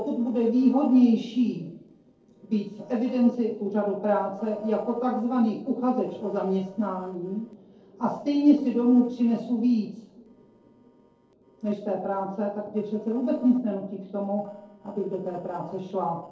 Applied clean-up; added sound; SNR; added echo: neural separator model SepFormer DNS4.